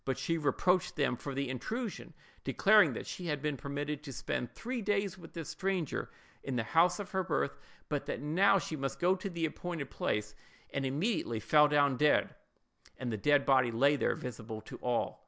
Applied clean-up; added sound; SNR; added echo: none; none; none; none.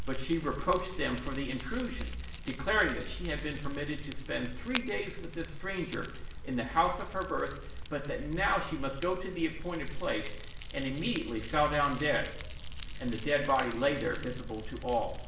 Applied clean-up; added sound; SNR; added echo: none; Fire; 5 dB; reverberation time 0.7 s.